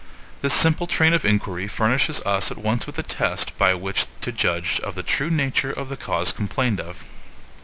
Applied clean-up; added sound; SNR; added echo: none; none; none; none.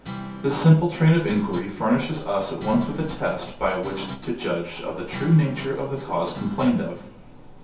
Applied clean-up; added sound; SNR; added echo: none; Guitar; 15 dB; reverberation time 0.6 s.